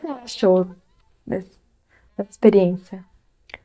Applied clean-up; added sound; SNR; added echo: neural mask model DeepFilterNet 3.